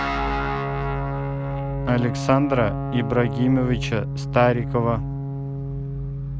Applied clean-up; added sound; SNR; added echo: none; Guitar; 3 dB; none.